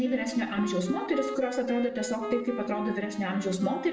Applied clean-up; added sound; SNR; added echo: none; Wind instrument, woodwind instrument; 9 dB; reverberation time 0.4 s.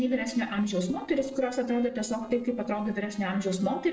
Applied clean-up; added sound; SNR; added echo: neural separator model SepFormer DNS4.